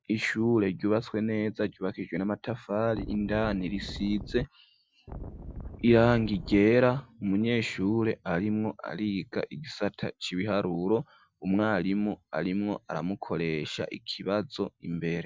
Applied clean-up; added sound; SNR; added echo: none; Wind; 11 dB; none.